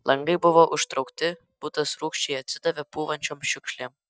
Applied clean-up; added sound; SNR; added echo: neural mask model DeepFilterNet 3.